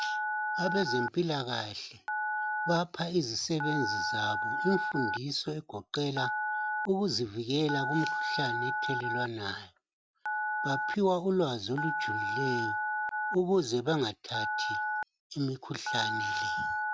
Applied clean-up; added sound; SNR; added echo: none; Telephone; 1 dB; none.